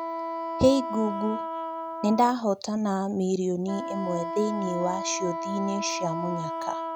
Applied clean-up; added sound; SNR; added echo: none; Wind instrument, woodwind instrument; 6 dB; none.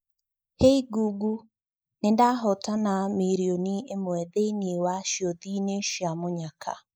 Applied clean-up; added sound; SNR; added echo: neural mask model Resemble Enhance denoiser.